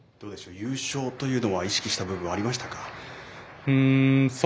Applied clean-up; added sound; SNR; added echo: none; none; none; none.